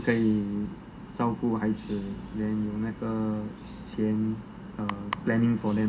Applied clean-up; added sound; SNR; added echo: none; none; none; none.